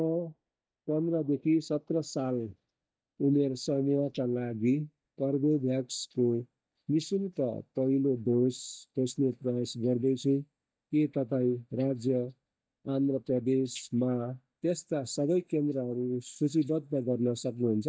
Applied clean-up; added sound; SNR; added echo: neural mask model DeepFilterNet 3.